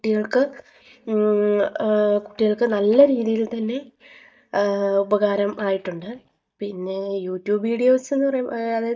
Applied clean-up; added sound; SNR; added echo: neural mask model DeepFilterNet 3.